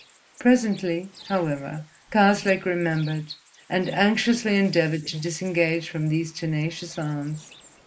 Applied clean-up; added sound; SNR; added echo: neural mask model Resemble Enhance denoiser.